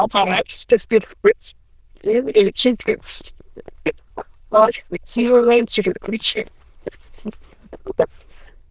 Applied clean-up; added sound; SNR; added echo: neural diffusion model UNIVERSE++.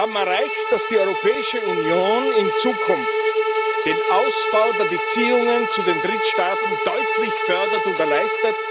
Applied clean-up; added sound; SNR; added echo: none; Bowed string instrument; -1 dB; none.